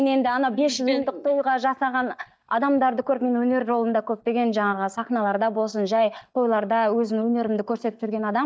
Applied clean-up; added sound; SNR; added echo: neural mask model DeepFilterNet 3.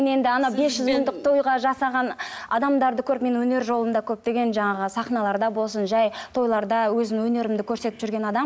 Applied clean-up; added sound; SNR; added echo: none; none; none; none.